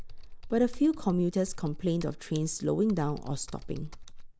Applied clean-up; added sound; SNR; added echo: none; Computer keyboard; 10 dB; none.